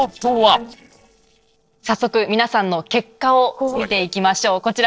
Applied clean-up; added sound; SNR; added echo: neural separator model SepFormer DNS4.